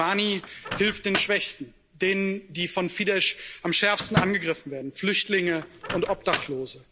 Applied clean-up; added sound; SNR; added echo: none; Microwave oven; 8 dB; none.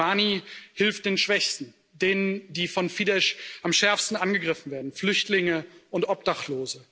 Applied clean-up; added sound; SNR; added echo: none; none; none; none.